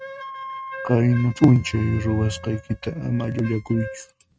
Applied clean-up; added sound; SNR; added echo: neural mask model RNNoise.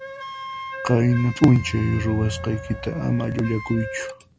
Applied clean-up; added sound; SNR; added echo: none; Wind instrument, woodwind instrument; 13 dB; none.